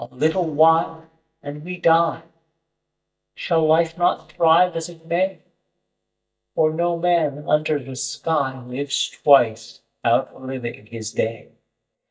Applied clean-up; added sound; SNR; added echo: neural mask model DeepFilterNet 3.